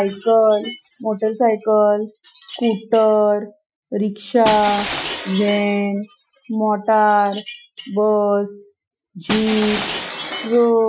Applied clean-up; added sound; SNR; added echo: classical method Wiener filter.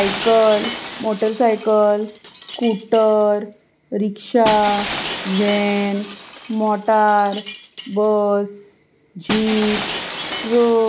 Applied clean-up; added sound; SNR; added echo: none; Shatter; 11 dB; none.